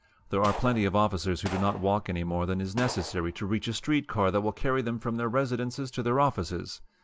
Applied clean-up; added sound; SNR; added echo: none; Gunshot, gunfire; 14 dB; none.